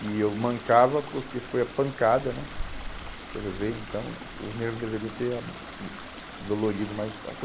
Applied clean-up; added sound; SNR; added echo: none; Stream; 11 dB; none.